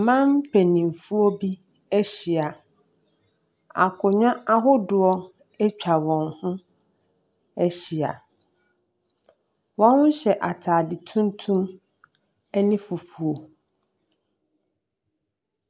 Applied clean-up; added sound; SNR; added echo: none; none; none; none.